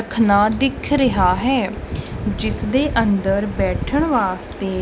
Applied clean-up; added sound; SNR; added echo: none; none; none; none.